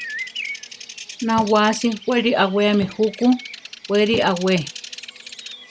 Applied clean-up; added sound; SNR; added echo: none; Bird vocalization, bird call, bird song + Cupboard open or close / Drawer open or close; 13 dB; none.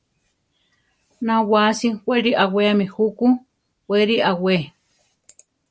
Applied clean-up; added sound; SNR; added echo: none; none; none; none.